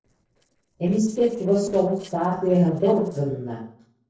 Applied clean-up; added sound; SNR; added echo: neural separator model SepFormer DNS4.